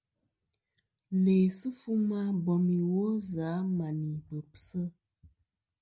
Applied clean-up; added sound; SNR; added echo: none; none; none; none.